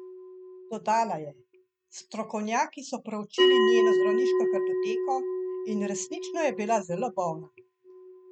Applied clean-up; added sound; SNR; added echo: neural mask model RNNoise.